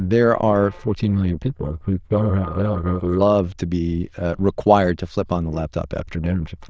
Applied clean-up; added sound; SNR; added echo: neural diffusion model UNIVERSE++.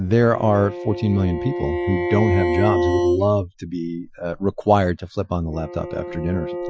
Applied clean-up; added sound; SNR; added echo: classical method Wiener filter.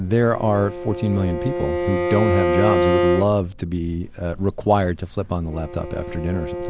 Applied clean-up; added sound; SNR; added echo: none; Bowed string instrument; 3 dB; none.